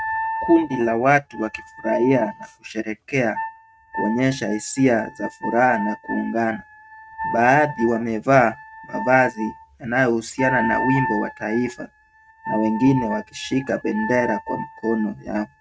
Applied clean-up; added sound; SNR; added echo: neural mask model RNNoise.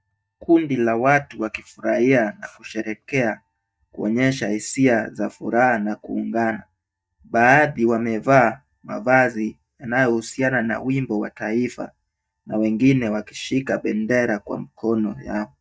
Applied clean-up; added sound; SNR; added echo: neural mask model DeepFilterNet 3.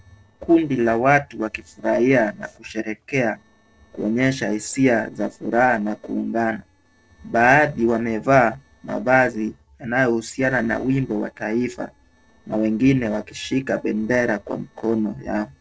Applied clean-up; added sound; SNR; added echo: neural separator model SepFormer DNS4.